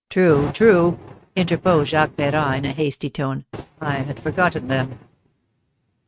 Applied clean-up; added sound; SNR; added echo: neural mask model RNNoise.